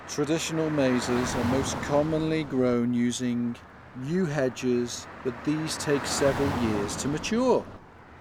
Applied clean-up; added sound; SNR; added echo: none; Traffic noise, roadway noise / Car; 9 dB; none.